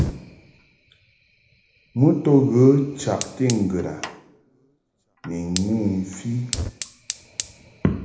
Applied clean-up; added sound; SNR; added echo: none; Fire; 13 dB; reverberation time 0.8 s.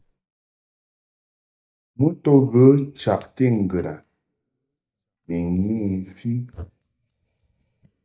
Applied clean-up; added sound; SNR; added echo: neural mask model DeepFilterNet 3.